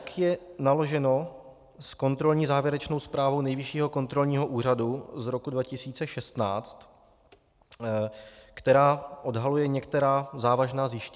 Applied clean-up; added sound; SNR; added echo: none; none; none; none.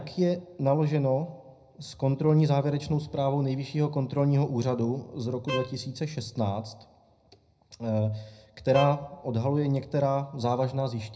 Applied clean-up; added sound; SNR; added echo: none; Bowed string instrument; 12 dB; reverberation time 0.4 s.